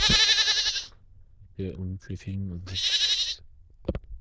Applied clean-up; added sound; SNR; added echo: neural diffusion model UNIVERSE++.